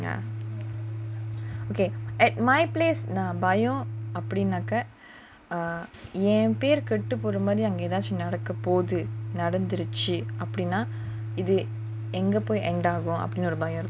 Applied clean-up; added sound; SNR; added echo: none; Organ; 6 dB; none.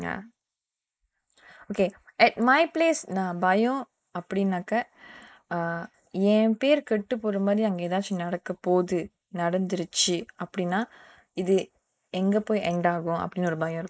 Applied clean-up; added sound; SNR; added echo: neural mask model Resemble Enhance denoiser.